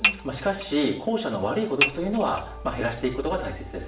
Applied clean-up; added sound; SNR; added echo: none; Dishes, pots, and pans / Chink, clink; 4 dB; reverberation time 0.5 s.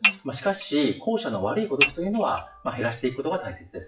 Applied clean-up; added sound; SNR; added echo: classical method WPE with log-MMSE.